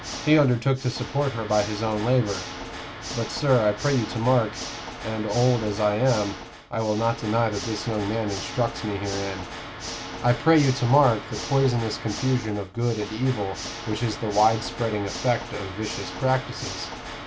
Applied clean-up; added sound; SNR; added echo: none; Water / Mechanisms; 11 dB; none.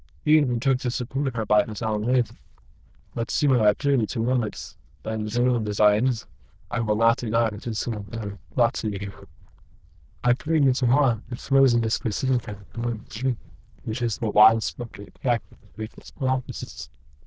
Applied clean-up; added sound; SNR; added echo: neural diffusion model UNIVERSE++.